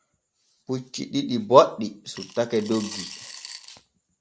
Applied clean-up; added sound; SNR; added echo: none; Coin (dropping) / Glass; 16 dB; none.